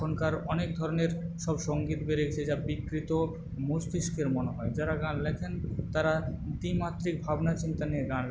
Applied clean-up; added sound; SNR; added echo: none; none; none; none.